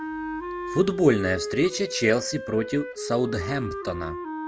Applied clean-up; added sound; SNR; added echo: none; Wind instrument, woodwind instrument; 7 dB; none.